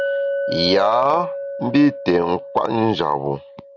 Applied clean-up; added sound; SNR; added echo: none; Chink, clink; 7 dB; none.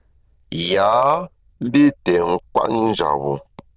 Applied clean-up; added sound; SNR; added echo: neural diffusion model UNIVERSE++.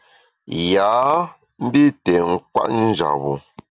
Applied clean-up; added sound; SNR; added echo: none; none; none; none.